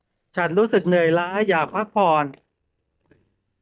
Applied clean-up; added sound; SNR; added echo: neural mask model DeepFilterNet 3.